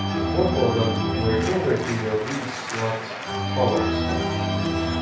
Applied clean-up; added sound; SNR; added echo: none; Organ; -1 dB; reverberation time 0.6 s.